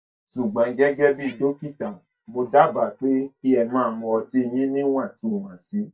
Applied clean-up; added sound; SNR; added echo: neural mask model DeepFilterNet 3.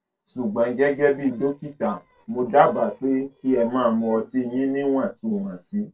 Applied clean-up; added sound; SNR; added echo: neural separator model SepFormer DNS4.